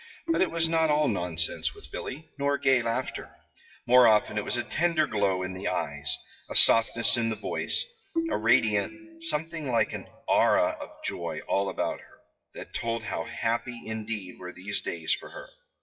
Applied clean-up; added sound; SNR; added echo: classical method WPE with log-MMSE.